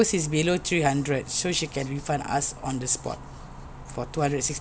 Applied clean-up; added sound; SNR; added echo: none; none; none; none.